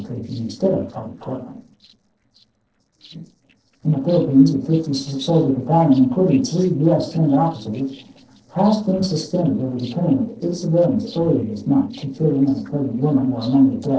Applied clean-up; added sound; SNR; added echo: neural separator model SepFormer DNS4.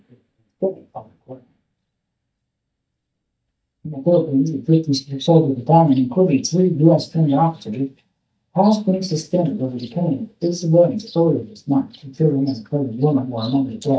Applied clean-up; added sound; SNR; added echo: neural mask model DeepFilterNet 3.